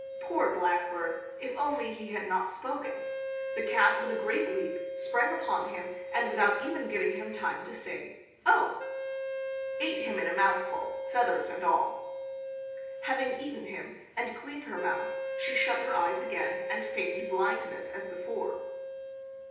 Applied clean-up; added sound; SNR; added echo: none; Wind instrument, woodwind instrument; 6 dB; reverberation time 0.8 s.